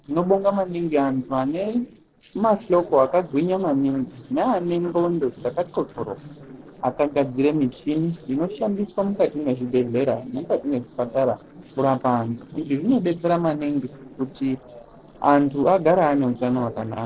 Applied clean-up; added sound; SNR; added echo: neural separator model SepFormer DNS4.